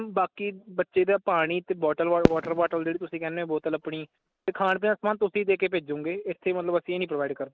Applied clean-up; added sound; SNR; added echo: neural mask model RNNoise.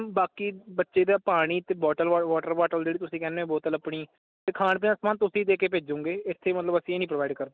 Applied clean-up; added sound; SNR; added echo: none; none; none; none.